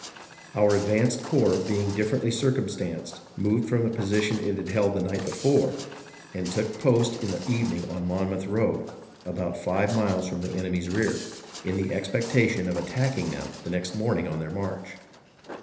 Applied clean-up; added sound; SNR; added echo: none; Walk, footsteps; 17 dB; reverberation time 1.0 s.